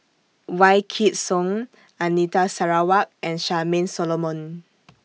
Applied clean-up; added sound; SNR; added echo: none; none; none; none.